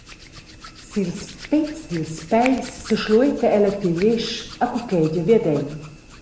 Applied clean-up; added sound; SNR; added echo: none; Hands; 17 dB; none.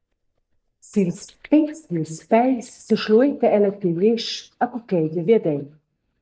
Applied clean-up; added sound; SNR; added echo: neural mask model DeepFilterNet 3.